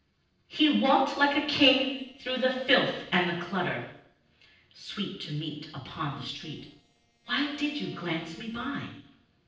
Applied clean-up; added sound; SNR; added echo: neural separator model SepFormer DNS4.